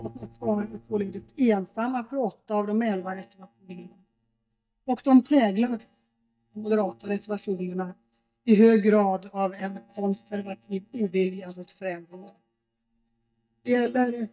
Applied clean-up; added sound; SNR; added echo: neural mask model DeepFilterNet 3.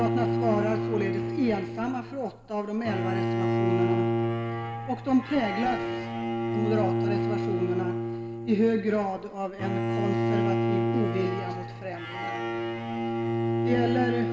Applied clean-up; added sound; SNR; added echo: none; Bowed string instrument; -2 dB; reverberation time 1.0 s.